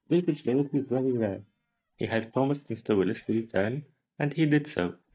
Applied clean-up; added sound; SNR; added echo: neural mask model DeepFilterNet 3.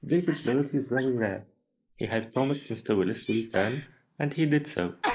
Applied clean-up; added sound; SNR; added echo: neural mask model Resemble Enhance denoiser.